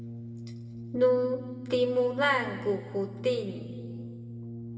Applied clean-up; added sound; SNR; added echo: none; Brass instrument; 11 dB; reverberation time 1.6 s.